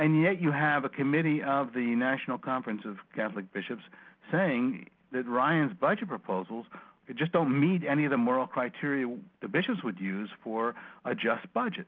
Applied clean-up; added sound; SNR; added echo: none; none; none; none.